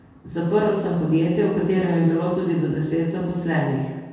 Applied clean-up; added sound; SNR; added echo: none; none; none; reverberation time 1.2 s.